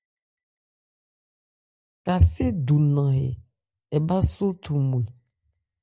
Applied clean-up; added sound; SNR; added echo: neural mask model DeepFilterNet 3.